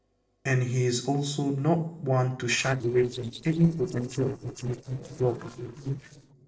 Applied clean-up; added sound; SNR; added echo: neural separator model SepFormer DNS4.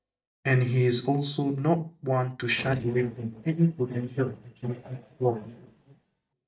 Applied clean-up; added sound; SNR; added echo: neural mask model DeepFilterNet 3.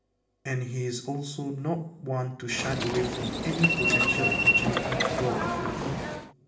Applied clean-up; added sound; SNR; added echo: none; Subway, metro, underground; -5 dB; reverberation time 0.9 s.